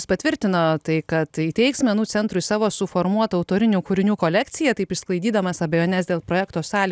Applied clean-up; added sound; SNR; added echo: none; none; none; none.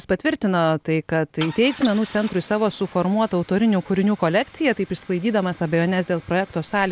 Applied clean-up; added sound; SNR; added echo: none; Idling / Engine starting / Car; 19 dB; none.